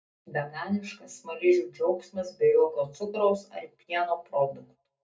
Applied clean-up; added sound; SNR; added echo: none; none; none; reverberation time 0.2 s.